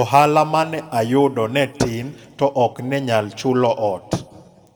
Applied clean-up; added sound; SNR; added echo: none; none; none; reverberation time 1.5 s.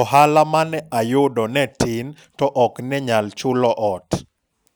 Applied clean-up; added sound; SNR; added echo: none; none; none; none.